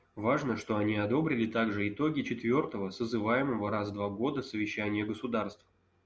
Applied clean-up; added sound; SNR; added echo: none; none; none; none.